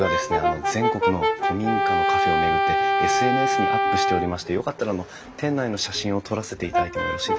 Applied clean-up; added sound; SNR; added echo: none; Brass instrument; -4 dB; none.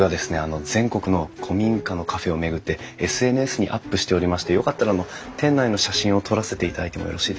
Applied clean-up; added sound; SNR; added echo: none; none; none; none.